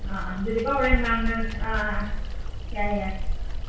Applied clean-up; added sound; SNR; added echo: none; Water; -2 dB; reverberation time 0.6 s.